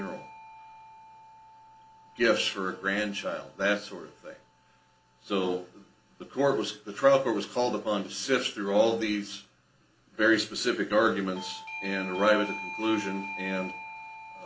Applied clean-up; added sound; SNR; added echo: none; Doorbell; 15 dB; reverberation time 0.3 s.